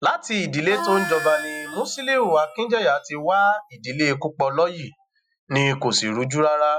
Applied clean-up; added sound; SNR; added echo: classical method Wiener filter.